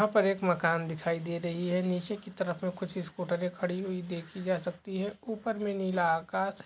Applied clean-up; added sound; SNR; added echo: none; none; none; none.